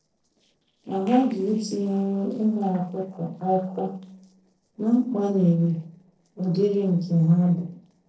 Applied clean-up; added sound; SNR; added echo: neural separator model SepFormer DNS4.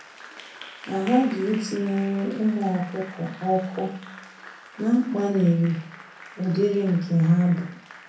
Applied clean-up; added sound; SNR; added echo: none; Applause; 19 dB; reverberation time 0.6 s.